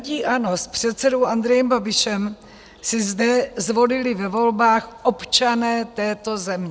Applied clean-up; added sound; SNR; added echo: none; none; none; none.